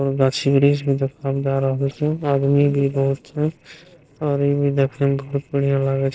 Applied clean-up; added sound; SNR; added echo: neural separator model SepFormer DNS4.